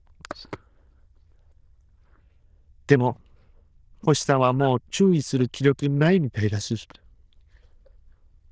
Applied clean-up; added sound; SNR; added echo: neural diffusion model UNIVERSE++.